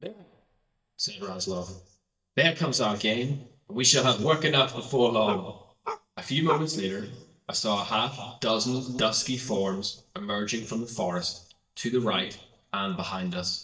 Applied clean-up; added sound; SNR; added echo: neural mask model DeepFilterNet 3.